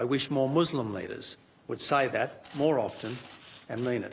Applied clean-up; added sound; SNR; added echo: none; none; none; none.